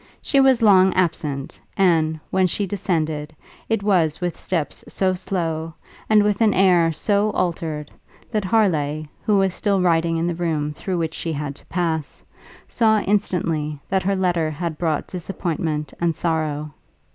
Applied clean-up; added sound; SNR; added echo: none; none; none; none.